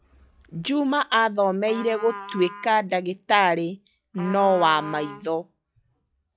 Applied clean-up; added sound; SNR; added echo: classical method log-MMSE.